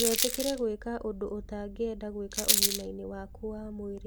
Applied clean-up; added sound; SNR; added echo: none; Rattle; -1 dB; none.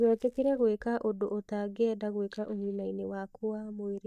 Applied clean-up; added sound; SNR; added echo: neural mask model DeepFilterNet 3.